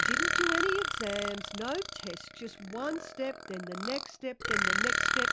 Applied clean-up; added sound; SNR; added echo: none; Burping, eructation; -4 dB; none.